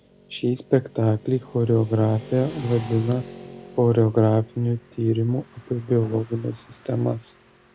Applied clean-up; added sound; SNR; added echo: none; Motorcycle / Traffic noise, roadway noise; 19 dB; none.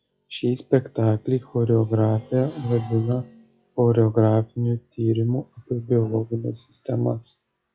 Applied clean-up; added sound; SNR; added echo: classical method log-MMSE.